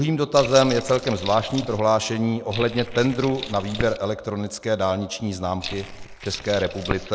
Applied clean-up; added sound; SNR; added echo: neural mask model Resemble Enhance denoiser.